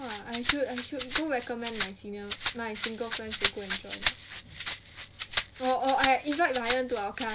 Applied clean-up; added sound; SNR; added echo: none; Rattle (instrument); -3 dB; none.